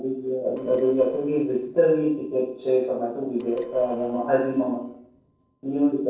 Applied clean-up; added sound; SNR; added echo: neural separator model SepFormer DNS4.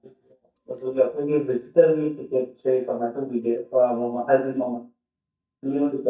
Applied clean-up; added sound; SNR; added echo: neural mask model DeepFilterNet 3.